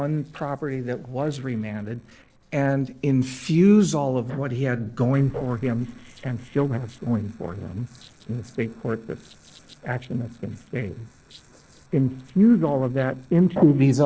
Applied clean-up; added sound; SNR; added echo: neural separator model SepFormer DNS4.